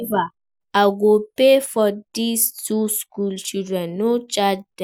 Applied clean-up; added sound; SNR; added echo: none; none; none; none.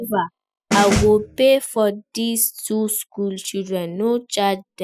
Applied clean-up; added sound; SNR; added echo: classical method spectral subtraction.